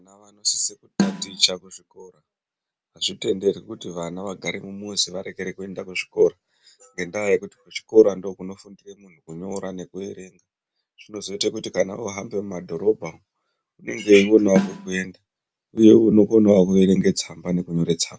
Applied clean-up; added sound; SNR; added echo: none; Snare drum; 2 dB; none.